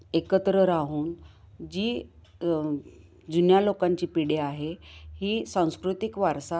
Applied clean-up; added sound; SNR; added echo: none; none; none; none.